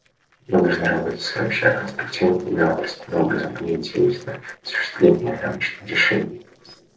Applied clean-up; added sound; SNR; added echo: neural separator model SepFormer DNS4.